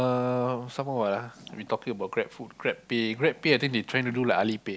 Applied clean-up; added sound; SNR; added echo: none; none; none; none.